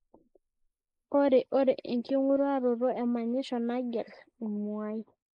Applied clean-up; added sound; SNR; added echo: neural mask model Resemble Enhance denoiser.